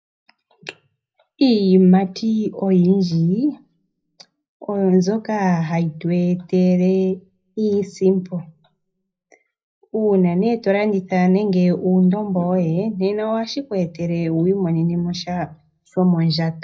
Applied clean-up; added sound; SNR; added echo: none; none; none; reverberation time 0.4 s.